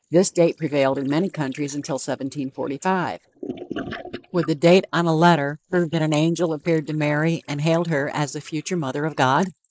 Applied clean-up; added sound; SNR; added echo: neural mask model Resemble Enhance denoiser.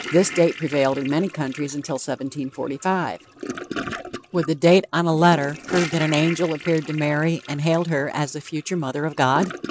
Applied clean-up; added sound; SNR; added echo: none; Toilet flush / Gurgling; 13 dB; none.